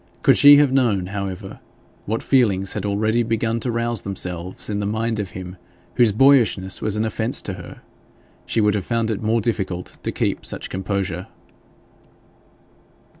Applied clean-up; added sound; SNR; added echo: none; none; none; none.